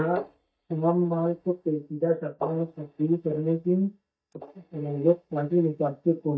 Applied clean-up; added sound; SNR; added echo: neural mask model DeepFilterNet 3.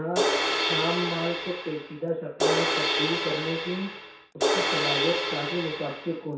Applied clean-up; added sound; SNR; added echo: none; Crash cymbal; -4 dB; reverberation time 0.6 s.